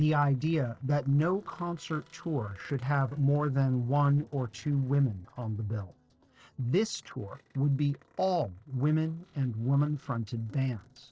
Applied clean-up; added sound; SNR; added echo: neural separator model SepFormer DNS4.